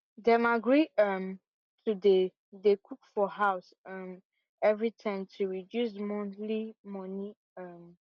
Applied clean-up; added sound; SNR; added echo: none; none; none; none.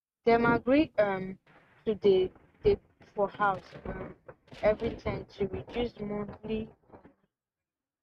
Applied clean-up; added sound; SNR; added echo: neural mask model RNNoise.